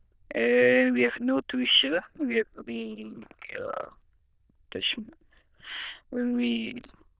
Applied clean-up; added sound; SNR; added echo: neural diffusion model UNIVERSE++.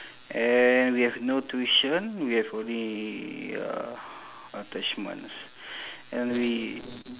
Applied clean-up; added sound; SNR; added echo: none; none; none; none.